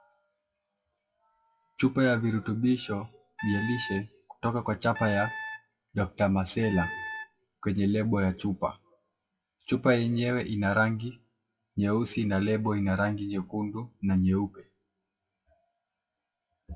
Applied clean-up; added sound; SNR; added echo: classical method WPE with log-MMSE.